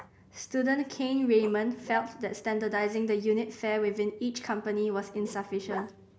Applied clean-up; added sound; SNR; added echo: none; Growling; 18 dB; none.